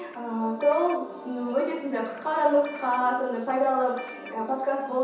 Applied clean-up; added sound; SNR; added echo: none; Guitar; 18 dB; reverberation time 0.7 s.